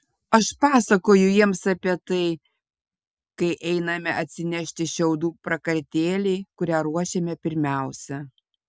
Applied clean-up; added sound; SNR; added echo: none; none; none; none.